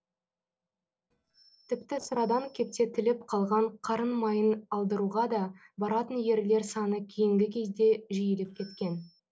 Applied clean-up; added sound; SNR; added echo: neural separator model SepFormer DNS4.